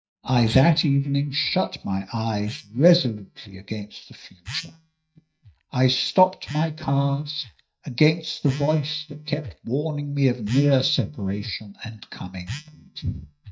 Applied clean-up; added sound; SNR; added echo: neural mask model DeepFilterNet 3.